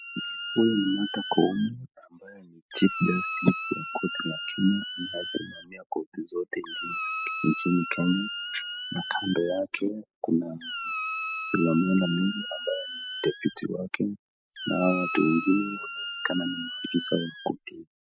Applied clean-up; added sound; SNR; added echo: classical method spectral subtraction.